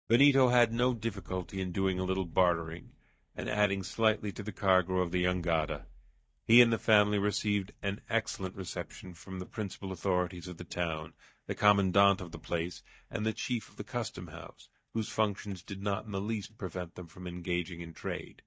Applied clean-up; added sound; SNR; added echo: neural mask model DeepFilterNet 3.